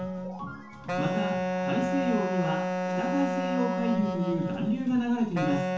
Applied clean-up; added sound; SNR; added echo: none; Wind instrument, woodwind instrument; 0 dB; reverberation time 0.9 s.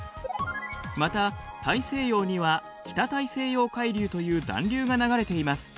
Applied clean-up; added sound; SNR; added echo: none; none; none; none.